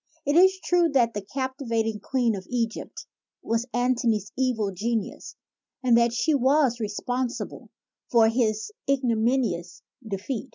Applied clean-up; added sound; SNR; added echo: none; none; none; none.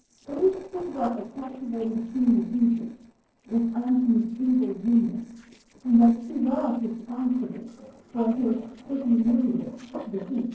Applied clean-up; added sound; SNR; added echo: neural separator model SepFormer DNS4.